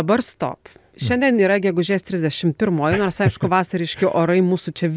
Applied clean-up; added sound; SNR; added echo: none; none; none; none.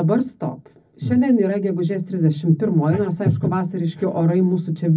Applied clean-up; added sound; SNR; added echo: none; none; none; reverberation time 0.4 s.